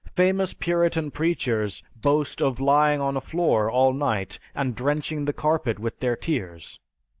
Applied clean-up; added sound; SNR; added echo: neural mask model DeepFilterNet 3.